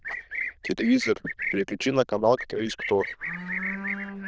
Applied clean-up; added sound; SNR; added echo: neural diffusion model UNIVERSE++.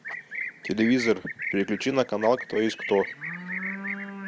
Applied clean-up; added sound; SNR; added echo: none; Livestock, farm animals, working animals; 8 dB; none.